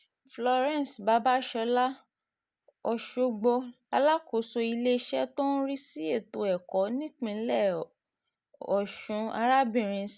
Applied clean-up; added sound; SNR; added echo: none; none; none; none.